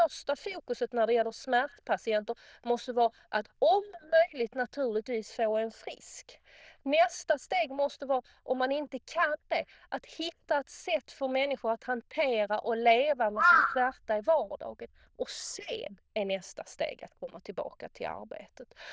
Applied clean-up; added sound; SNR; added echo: neural diffusion model UNIVERSE++.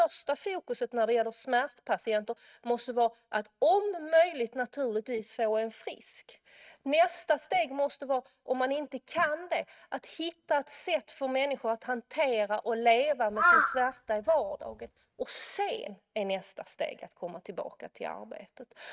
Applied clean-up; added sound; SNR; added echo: neural mask model RNNoise.